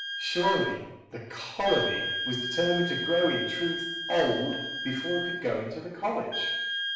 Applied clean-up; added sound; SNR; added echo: none; Wind instrument, woodwind instrument; 4 dB; reverberation time 0.9 s.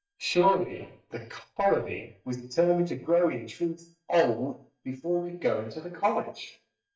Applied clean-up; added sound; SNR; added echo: neural mask model DeepFilterNet 3.